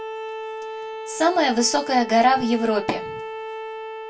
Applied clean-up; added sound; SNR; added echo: none; Bowed string instrument; 9 dB; reverberation time 0.2 s.